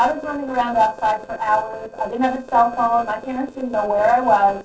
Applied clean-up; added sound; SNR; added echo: neural separator model SepFormer DNS4.